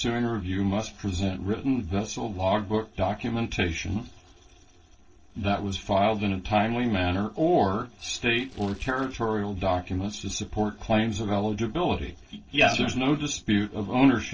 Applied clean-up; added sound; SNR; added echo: neural separator model SepFormer DNS4.